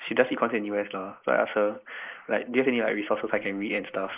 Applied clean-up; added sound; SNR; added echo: neural mask model Resemble Enhance denoiser.